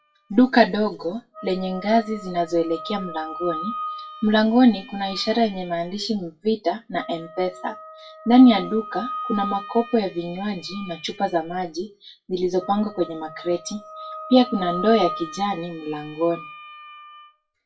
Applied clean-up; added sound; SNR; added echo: classical method WPE with log-MMSE.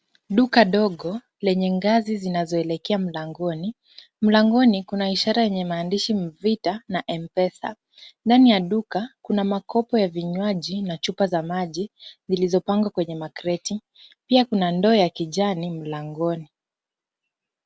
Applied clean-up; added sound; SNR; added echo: none; none; none; none.